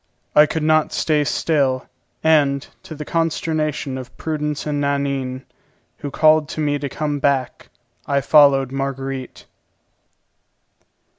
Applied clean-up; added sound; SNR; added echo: none; none; none; none.